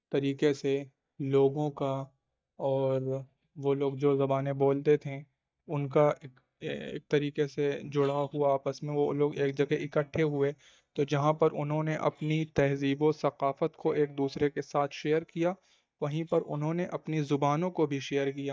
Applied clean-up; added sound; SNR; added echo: neural mask model DeepFilterNet 3.